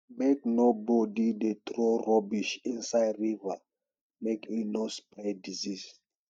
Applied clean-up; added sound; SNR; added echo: neural mask model DeepFilterNet 3.